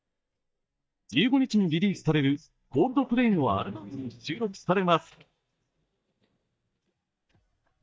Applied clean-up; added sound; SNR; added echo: neural mask model DeepFilterNet 3.